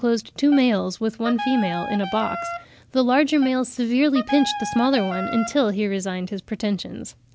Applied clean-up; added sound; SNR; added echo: none; Wind instrument, woodwind instrument; 9 dB; none.